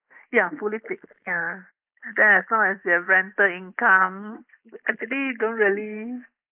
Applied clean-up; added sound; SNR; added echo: neural mask model Resemble Enhance denoiser.